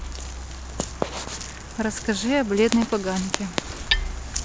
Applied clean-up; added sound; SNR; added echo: none; Hammer; 8 dB; none.